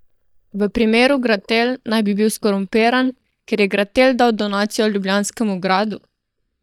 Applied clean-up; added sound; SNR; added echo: neural mask model DeepFilterNet 3.